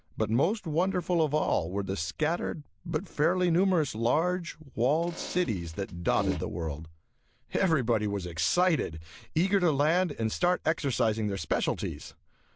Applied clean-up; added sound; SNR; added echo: none; Fart; 10 dB; none.